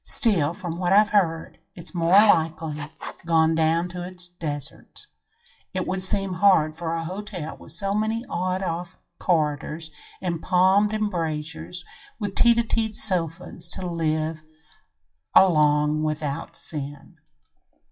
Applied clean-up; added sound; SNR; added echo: classical method WPE with log-MMSE.